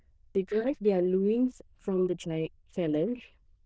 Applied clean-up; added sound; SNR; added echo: neural diffusion model UNIVERSE++.